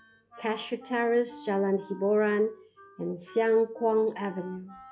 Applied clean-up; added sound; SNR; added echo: classical method log-MMSE.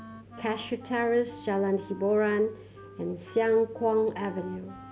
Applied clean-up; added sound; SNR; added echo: none; Wind instrument, woodwind instrument; 19 dB; none.